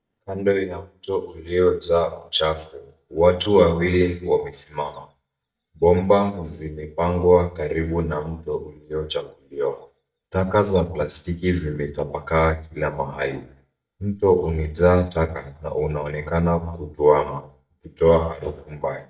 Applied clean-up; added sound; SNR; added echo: neural mask model DeepFilterNet 3.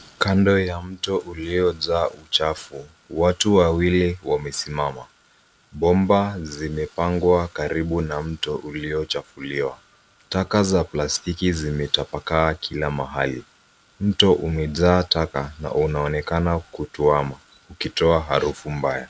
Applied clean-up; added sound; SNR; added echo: none; none; none; none.